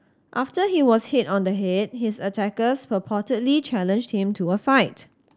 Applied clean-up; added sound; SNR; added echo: none; none; none; none.